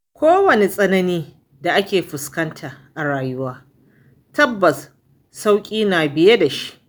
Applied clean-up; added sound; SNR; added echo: none; none; none; none.